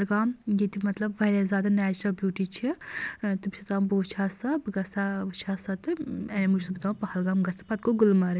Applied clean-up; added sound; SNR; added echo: none; none; none; none.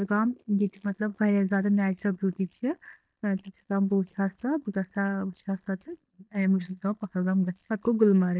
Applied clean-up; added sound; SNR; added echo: neural mask model DeepFilterNet 3.